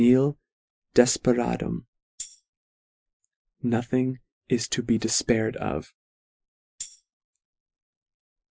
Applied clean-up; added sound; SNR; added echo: classical method Wiener filter.